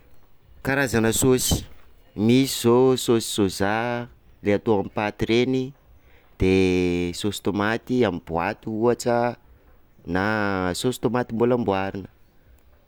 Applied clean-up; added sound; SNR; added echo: none; none; none; none.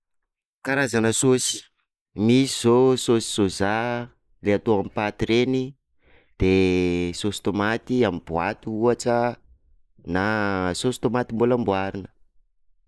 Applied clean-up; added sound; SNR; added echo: neural mask model Resemble Enhance denoiser.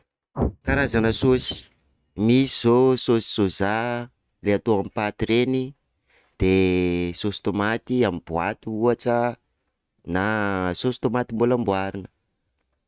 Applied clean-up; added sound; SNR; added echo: neural mask model RNNoise.